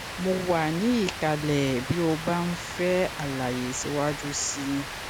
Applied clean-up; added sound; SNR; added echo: none; Rain; 9 dB; none.